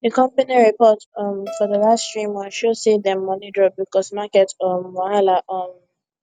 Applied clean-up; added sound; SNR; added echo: none; Bowed string instrument; 19 dB; none.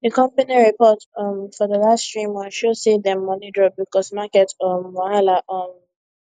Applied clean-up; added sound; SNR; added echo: neural mask model Resemble Enhance denoiser.